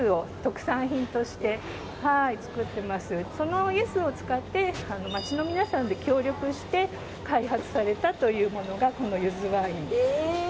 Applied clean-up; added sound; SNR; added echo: none; none; none; none.